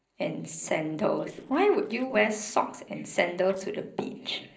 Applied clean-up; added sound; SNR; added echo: neural separator model SepFormer DNS4.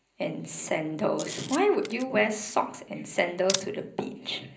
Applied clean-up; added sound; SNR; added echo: none; Camera; 12 dB; reverberation time 0.5 s.